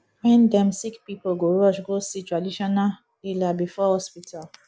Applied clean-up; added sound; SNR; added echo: none; none; none; none.